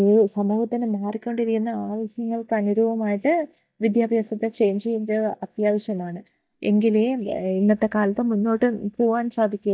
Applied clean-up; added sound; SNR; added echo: neural mask model DeepFilterNet 3.